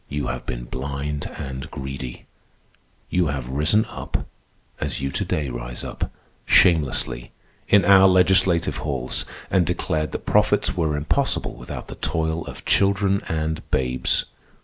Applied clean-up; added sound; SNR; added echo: none; none; none; none.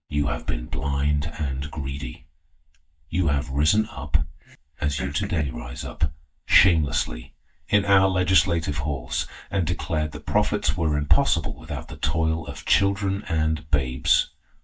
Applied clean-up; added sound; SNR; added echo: neural mask model DeepFilterNet 3.